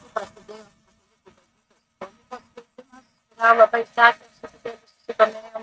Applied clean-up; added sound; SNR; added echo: neural mask model RNNoise.